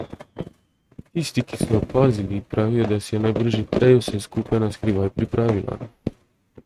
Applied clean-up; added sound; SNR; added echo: neural mask model RNNoise.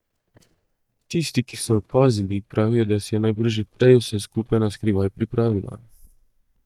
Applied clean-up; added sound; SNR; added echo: neural mask model DeepFilterNet 3.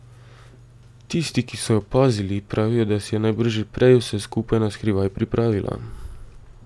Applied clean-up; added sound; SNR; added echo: none; none; none; none.